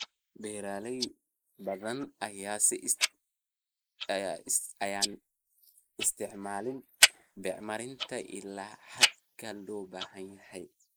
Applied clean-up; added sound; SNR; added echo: neural mask model Resemble Enhance denoiser.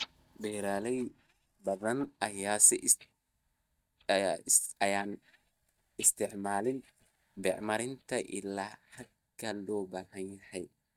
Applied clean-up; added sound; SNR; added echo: neural mask model DeepFilterNet 3.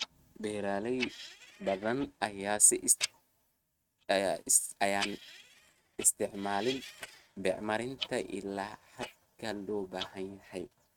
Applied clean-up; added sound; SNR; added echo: neural mask model RNNoise.